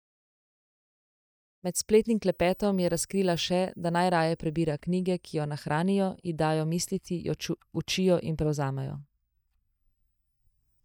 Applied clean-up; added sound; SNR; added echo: neural mask model DeepFilterNet 3.